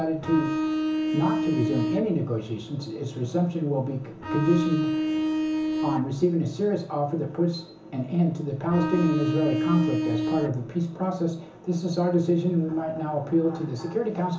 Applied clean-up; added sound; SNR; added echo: none; Bowed string instrument; 0 dB; reverberation time 0.7 s.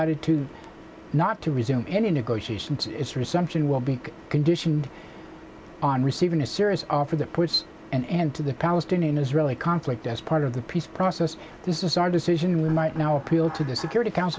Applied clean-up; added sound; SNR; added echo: none; none; none; none.